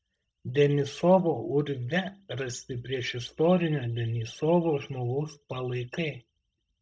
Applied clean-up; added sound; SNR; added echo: neural mask model DeepFilterNet 3.